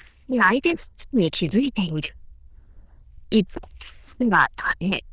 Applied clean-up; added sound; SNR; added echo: neural diffusion model UNIVERSE++.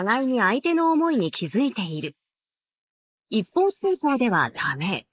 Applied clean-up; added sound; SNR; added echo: neural mask model Resemble Enhance denoiser.